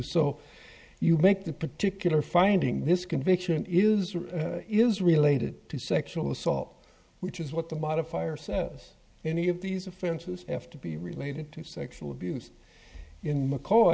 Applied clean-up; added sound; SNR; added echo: none; none; none; none.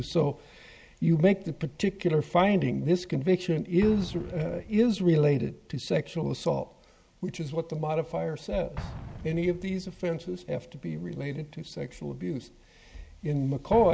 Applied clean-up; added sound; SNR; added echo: none; Explosion; 18 dB; none.